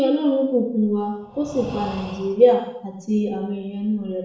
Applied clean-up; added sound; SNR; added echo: none; Breathing; 17 dB; reverberation time 0.7 s.